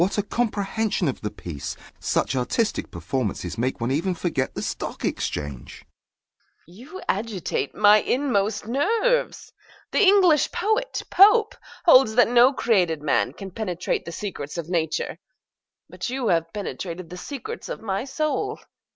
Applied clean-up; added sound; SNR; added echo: none; none; none; none.